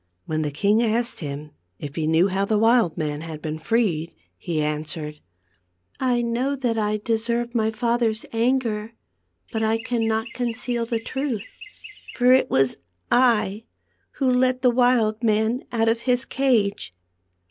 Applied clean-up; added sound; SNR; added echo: none; Chirp, tweet; 15 dB; none.